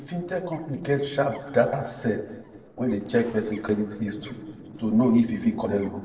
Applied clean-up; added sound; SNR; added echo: neural separator model SepFormer DNS4.